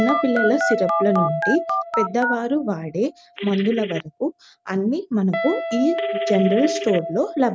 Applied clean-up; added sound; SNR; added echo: none; Telephone + Guitar; 4 dB; none.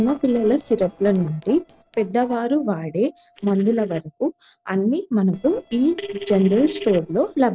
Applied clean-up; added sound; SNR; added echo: neural separator model SepFormer DNS4.